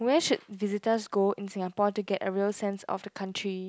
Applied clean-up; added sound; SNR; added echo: none; none; none; none.